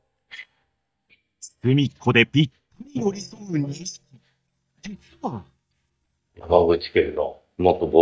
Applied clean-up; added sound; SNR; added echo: neural mask model DeepFilterNet 3.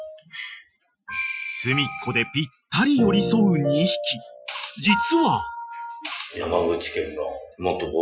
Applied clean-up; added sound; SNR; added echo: classical method Wiener filter.